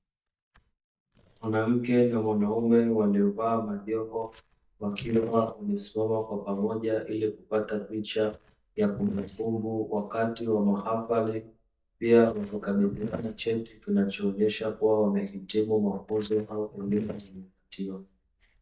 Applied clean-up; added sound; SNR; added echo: neural mask model DeepFilterNet 3.